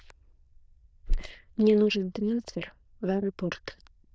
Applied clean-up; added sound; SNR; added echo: neural diffusion model UNIVERSE++.